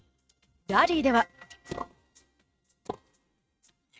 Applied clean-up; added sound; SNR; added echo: neural mask model RNNoise.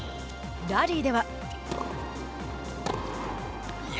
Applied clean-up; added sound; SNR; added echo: none; none; none; none.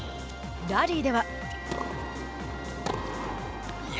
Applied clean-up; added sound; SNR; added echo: none; Wind instrument, woodwind instrument; 17 dB; none.